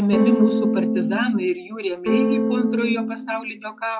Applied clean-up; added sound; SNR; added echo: classical method log-MMSE.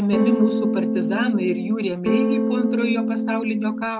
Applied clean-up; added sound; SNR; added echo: none; Electric guitar / Strum; -2 dB; none.